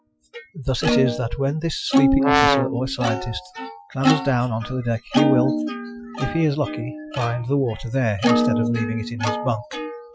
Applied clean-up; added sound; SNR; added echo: classical method Wiener filter.